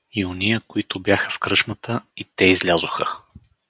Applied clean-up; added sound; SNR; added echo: none; none; none; none.